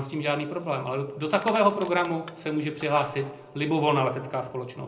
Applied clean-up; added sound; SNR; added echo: none; Crushing; 19 dB; reverberation time 0.5 s.